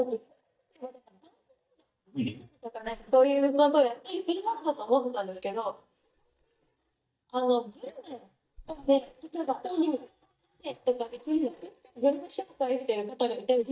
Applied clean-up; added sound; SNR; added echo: neural mask model DeepFilterNet 3.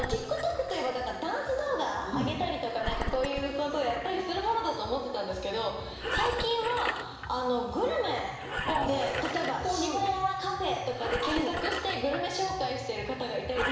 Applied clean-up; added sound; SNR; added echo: none; Engine; 8 dB; reverberation time 1.0 s.